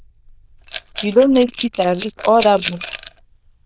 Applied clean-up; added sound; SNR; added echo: neural diffusion model UNIVERSE++.